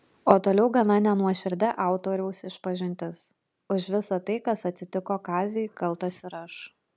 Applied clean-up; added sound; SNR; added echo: none; none; none; none.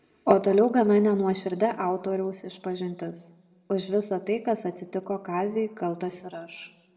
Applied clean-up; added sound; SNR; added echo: none; none; none; reverberation time 1.1 s.